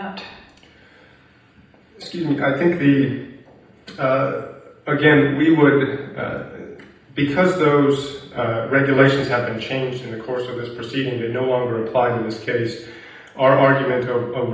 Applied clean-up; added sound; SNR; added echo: none; none; none; reverberation time 0.9 s.